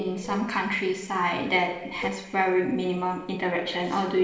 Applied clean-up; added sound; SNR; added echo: neural separator model SepFormer DNS4.